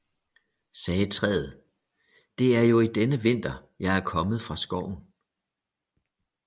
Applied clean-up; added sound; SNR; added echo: none; none; none; none.